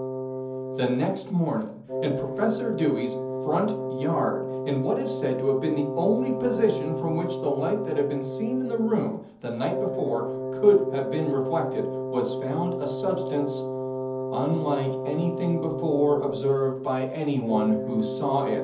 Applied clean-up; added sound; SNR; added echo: none; Wind instrument, woodwind instrument; 5 dB; reverberation time 0.7 s.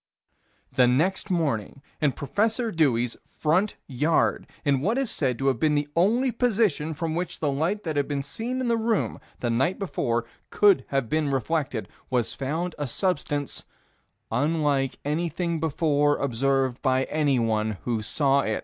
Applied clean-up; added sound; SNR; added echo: none; none; none; none.